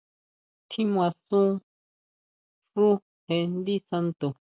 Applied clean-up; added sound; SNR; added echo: none; none; none; none.